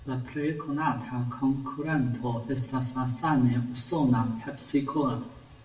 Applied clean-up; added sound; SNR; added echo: none; none; none; reverberation time 0.8 s.